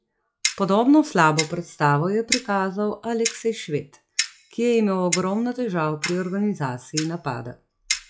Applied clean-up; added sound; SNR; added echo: classical method log-MMSE.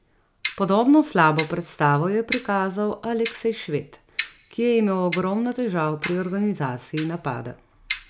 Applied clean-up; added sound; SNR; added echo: none; Clock; 9 dB; none.